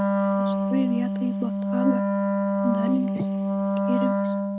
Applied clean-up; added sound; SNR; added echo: none; Wind instrument, woodwind instrument; -5 dB; none.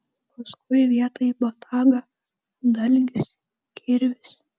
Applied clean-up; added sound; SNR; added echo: none; none; none; none.